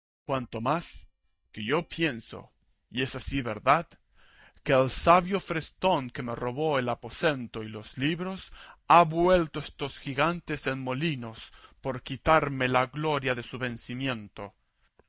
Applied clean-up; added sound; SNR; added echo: neural mask model DeepFilterNet 3.